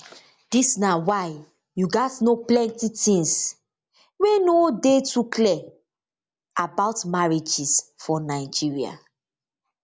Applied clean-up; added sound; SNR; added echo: none; none; none; none.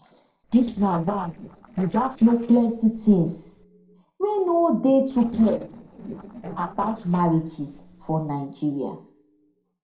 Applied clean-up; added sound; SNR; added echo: neural separator model SepFormer DNS4.